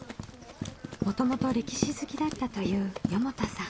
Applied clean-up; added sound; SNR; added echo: none; Run; 5 dB; none.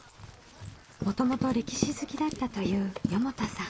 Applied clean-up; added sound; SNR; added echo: neural mask model Resemble Enhance denoiser.